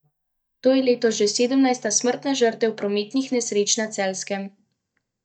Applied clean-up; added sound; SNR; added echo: neural mask model DeepFilterNet 3.